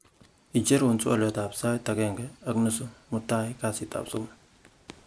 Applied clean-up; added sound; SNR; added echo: none; none; none; none.